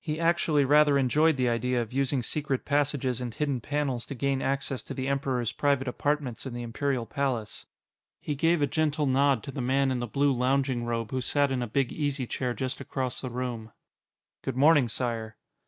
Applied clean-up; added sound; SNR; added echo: none; none; none; none.